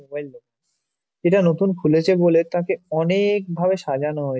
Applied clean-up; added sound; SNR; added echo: none; none; none; none.